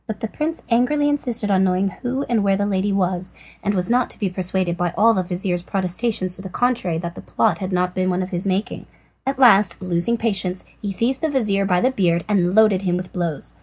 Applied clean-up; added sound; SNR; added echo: none; none; none; none.